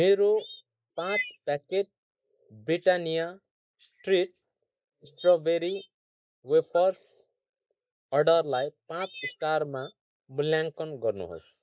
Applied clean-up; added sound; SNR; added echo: neural mask model Resemble Enhance denoiser.